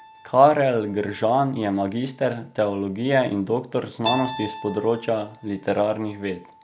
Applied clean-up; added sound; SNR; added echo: none; Keyboard (musical); 16 dB; none.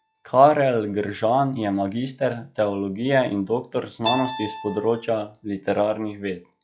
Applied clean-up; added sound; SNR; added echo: classical method log-MMSE.